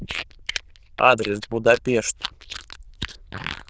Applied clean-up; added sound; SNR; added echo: neural diffusion model UNIVERSE++.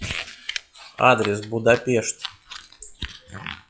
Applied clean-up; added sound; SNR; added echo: classical method log-MMSE.